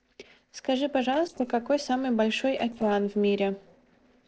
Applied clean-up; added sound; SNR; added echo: neural separator model SepFormer DNS4.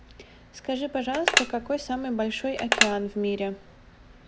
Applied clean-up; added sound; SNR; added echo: none; Telephone; -1 dB; none.